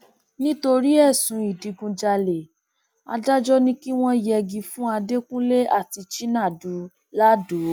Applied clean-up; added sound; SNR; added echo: none; none; none; none.